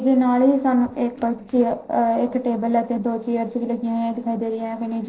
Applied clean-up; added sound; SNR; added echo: neural separator model SepFormer DNS4.